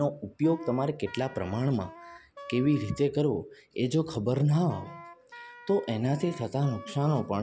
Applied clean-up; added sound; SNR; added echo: none; Wind instrument, woodwind instrument; 18 dB; none.